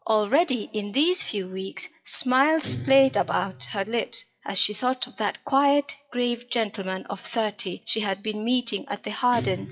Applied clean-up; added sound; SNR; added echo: classical method WPE with log-MMSE.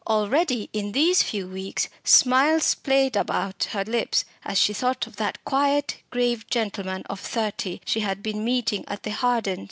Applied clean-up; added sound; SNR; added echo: none; none; none; none.